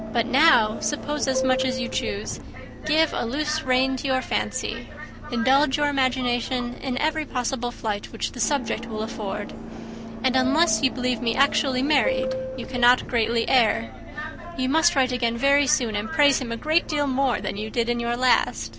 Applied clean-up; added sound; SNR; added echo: none; Subway, metro, underground; 9 dB; none.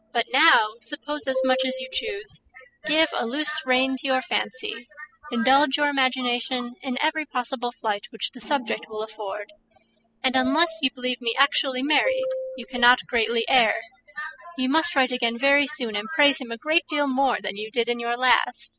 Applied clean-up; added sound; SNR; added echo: classical method spectral subtraction.